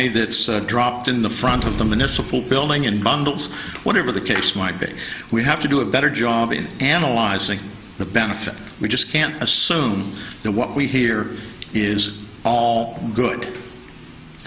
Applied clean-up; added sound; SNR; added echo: none; Gunshot, gunfire / Boom; 9 dB; none.